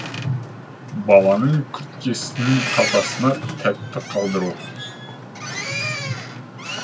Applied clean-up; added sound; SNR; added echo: none; Boat, Water vehicle; 7 dB; reverberation time 0.1 s.